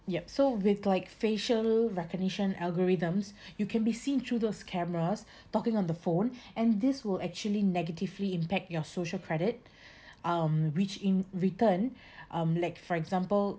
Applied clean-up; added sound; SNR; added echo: none; none; none; none.